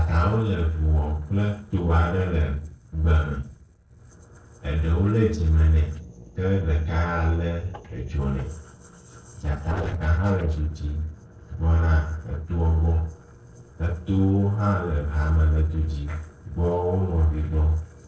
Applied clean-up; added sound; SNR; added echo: neural separator model SepFormer DNS4.